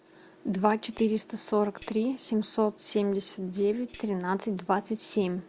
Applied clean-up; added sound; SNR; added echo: none; Tambourine; 13 dB; none.